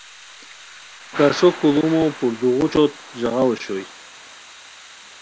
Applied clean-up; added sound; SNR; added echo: none; Thunder / Rain; 16 dB; none.